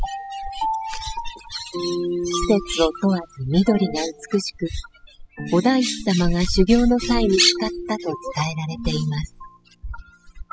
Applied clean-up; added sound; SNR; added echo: classical method spectral subtraction.